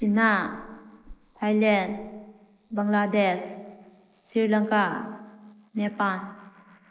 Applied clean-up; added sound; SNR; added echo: neural mask model Resemble Enhance denoiser.